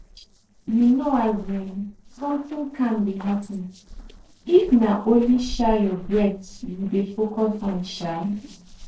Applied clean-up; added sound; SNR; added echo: neural separator model SepFormer DNS4.